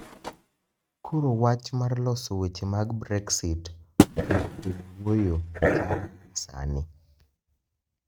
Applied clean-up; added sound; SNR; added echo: neural mask model RNNoise.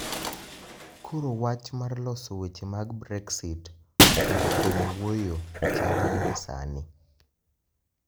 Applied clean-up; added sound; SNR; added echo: none; Dog + Shatter; -4 dB; none.